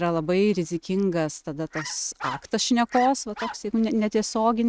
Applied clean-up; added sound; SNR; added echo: neural mask model RNNoise.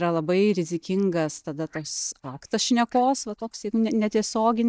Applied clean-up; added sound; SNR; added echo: neural mask model DeepFilterNet 3.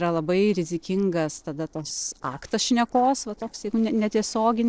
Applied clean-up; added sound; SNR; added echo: neural separator model SepFormer DNS4.